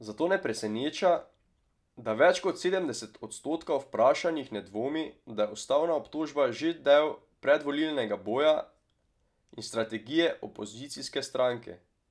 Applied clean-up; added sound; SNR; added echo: none; none; none; none.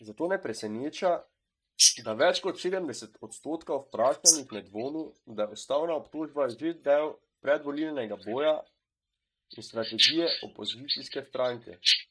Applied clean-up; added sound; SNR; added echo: neural mask model DeepFilterNet 3.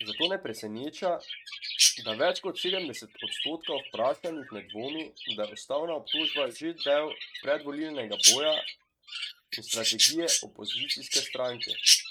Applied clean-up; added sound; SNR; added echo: neural mask model RNNoise.